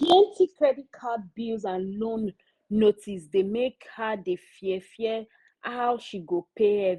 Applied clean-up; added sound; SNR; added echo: none; none; none; none.